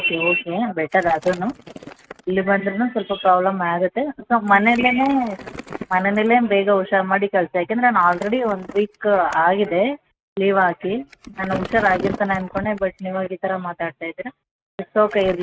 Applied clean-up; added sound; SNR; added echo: neural mask model RNNoise.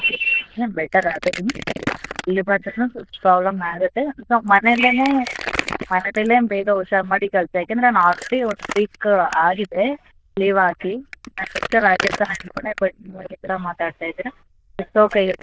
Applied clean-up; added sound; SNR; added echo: neural diffusion model UNIVERSE++.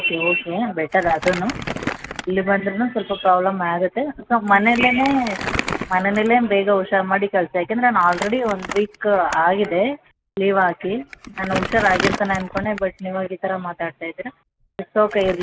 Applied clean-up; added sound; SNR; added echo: none; Crumpling, crinkling; 12 dB; none.